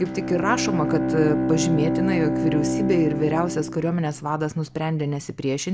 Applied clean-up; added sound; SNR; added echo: none; Bowed string instrument; 2 dB; none.